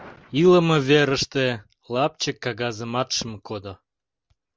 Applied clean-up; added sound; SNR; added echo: none; none; none; none.